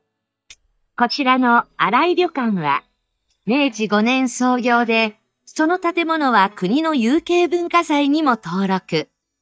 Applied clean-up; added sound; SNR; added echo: neural mask model DeepFilterNet 3.